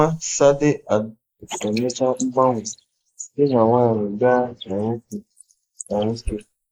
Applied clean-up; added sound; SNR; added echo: neural mask model Resemble Enhance denoiser.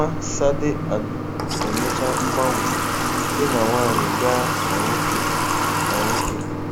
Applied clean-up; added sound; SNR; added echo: none; Water tap, faucet / Water; -4 dB; none.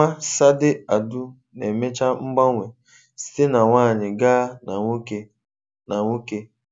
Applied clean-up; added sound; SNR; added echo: none; none; none; none.